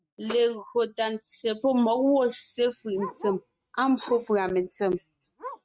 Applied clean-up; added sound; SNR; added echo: neural mask model RNNoise.